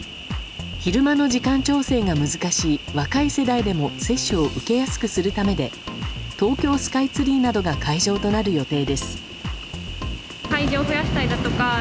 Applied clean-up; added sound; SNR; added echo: none; Cricket; 15 dB; none.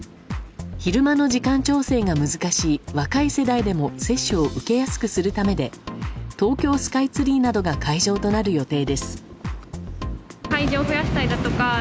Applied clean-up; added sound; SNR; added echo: none; none; none; none.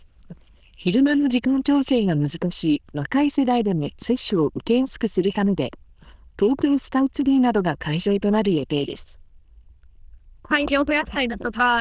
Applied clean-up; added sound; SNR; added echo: neural diffusion model UNIVERSE++.